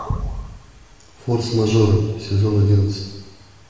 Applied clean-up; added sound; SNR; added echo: none; none; none; reverberation time 1.2 s.